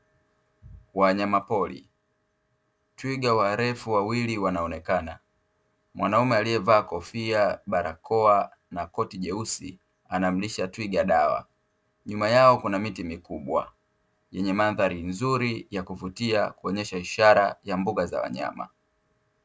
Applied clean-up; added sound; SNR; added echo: none; none; none; none.